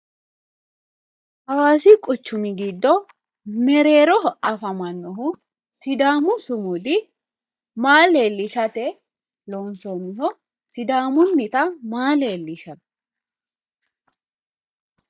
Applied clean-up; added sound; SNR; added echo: neural mask model DeepFilterNet 3.